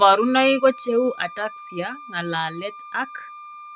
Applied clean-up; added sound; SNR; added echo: none; Wind instrument, woodwind instrument; 17 dB; none.